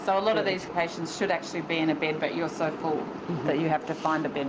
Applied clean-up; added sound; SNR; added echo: none; none; none; none.